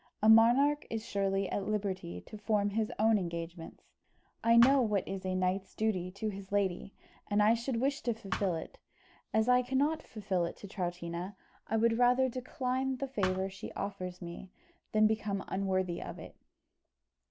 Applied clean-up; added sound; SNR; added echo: none; Thump, thud; 8 dB; none.